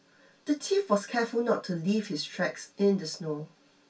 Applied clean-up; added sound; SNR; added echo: none; none; none; reverberation time 0.2 s.